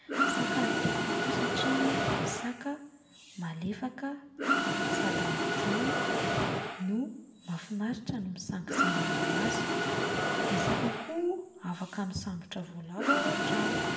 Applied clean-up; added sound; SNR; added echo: none; Mechanisms; -4 dB; reverberation time 0.7 s.